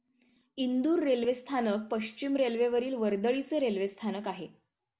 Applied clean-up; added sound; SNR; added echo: none; none; none; none.